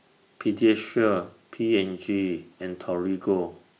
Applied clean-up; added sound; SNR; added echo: none; none; none; none.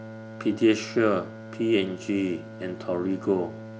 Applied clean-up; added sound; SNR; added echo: none; Bowed string instrument; 14 dB; none.